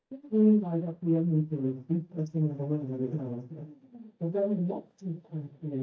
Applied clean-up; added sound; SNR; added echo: neural mask model DeepFilterNet 3.